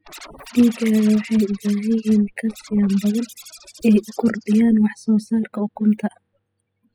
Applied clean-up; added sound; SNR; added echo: classical method spectral subtraction.